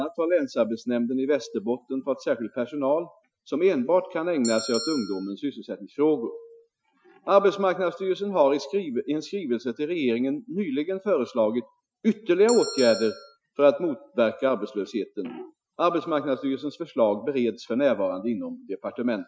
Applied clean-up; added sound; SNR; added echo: classical method Wiener filter.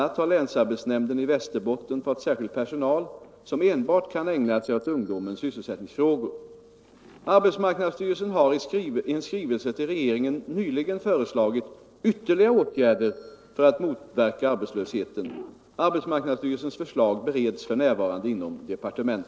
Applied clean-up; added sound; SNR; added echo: neural separator model SepFormer DNS4.